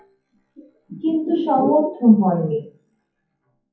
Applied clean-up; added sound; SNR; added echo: classical method WPE with log-MMSE.